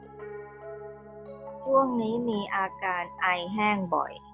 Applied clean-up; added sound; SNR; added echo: none; Piano; 14 dB; none.